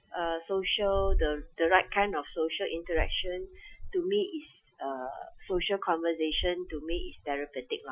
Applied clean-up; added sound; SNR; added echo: classical method Wiener filter.